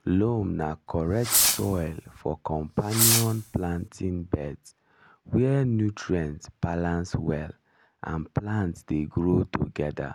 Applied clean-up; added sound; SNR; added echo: none; Fireworks; 0 dB; none.